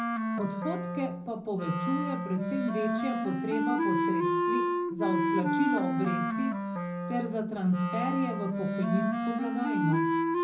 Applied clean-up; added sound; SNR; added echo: none; Wind instrument, woodwind instrument; -2 dB; reverberation time 0.4 s.